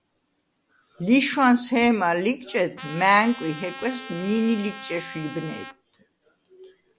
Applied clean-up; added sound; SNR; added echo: none; Trumpet; 15 dB; none.